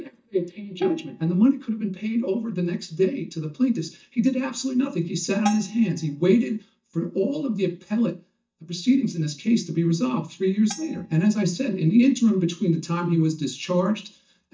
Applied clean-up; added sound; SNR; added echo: neural mask model DeepFilterNet 3.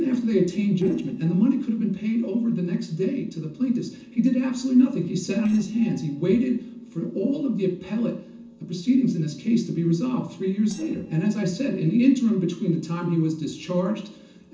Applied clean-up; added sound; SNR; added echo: neural separator model SepFormer DNS4.